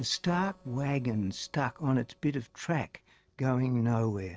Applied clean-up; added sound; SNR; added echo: neural separator model SepFormer DNS4.